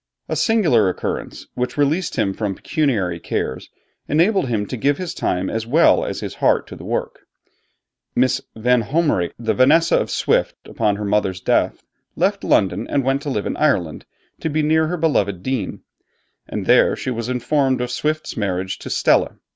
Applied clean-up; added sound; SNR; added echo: none; none; none; none.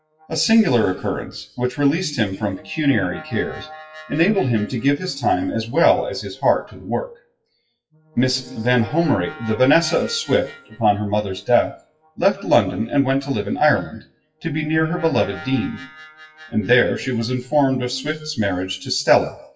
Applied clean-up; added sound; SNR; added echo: classical method WPE with log-MMSE.